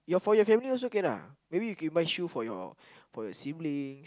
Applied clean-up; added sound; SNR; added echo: none; none; none; none.